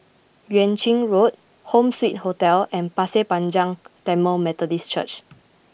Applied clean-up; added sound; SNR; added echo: none; none; none; none.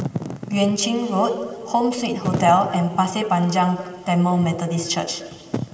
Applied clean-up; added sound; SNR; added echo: none; Wind / Fire; 11 dB; reverberation time 2.0 s.